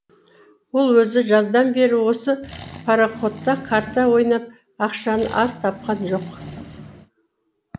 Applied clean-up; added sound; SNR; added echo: none; Accelerating, revving, vroom; 16 dB; none.